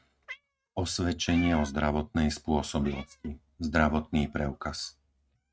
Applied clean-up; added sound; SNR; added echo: neural mask model RNNoise.